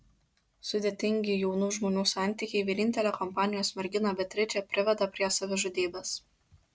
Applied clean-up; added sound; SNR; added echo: none; none; none; none.